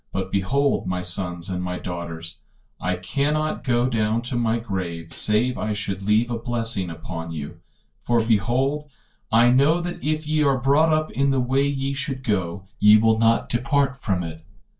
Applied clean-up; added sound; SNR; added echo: none; Hi-hat; 19 dB; reverberation time 0.2 s.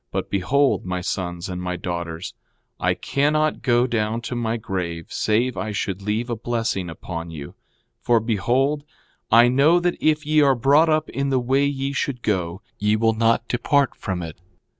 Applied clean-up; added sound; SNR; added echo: none; none; none; none.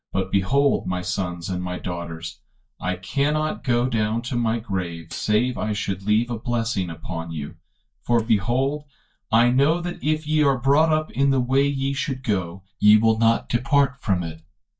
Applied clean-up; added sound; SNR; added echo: neural mask model DeepFilterNet 3.